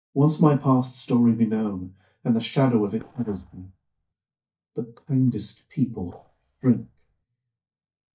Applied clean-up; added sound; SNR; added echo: neural mask model DeepFilterNet 3.